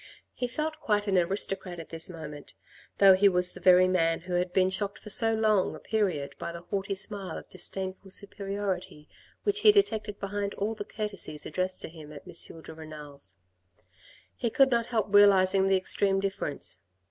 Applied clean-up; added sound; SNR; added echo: none; none; none; none.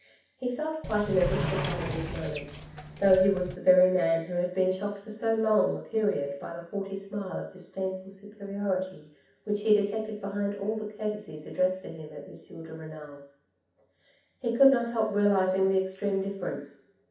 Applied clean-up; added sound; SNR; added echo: none; Sliding door; 5 dB; reverberation time 0.7 s.